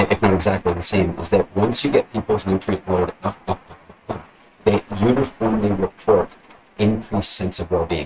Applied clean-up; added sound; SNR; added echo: neural mask model RNNoise.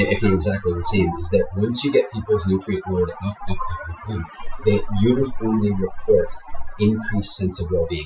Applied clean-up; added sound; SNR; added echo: classical method Wiener filter.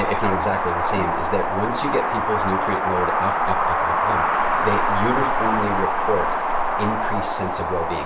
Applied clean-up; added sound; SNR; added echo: none; Wind; -5 dB; none.